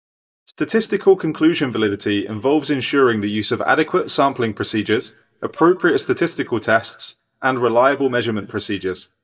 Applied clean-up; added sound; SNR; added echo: neural mask model DeepFilterNet 3.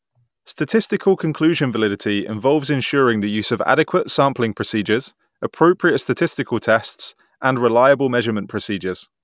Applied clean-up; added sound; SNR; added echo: none; none; none; none.